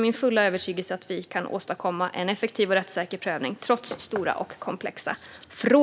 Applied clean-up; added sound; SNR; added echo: none; none; none; none.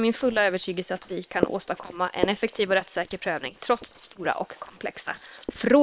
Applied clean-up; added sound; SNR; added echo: neural separator model SepFormer WHAM!.